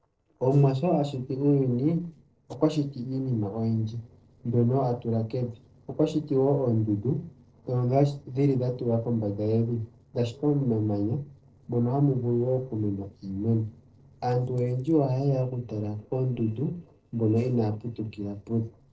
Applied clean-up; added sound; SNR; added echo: neural separator model SepFormer DNS4.